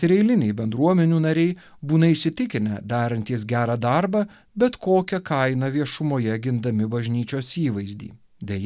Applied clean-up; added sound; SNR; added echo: none; none; none; none.